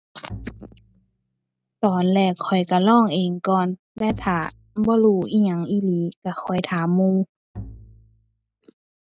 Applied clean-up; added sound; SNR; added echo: none; Bowed string instrument; 19 dB; none.